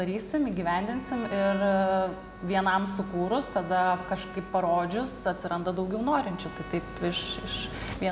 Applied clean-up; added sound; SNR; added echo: none; Trumpet; 17 dB; none.